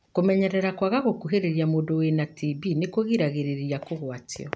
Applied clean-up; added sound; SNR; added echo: none; none; none; none.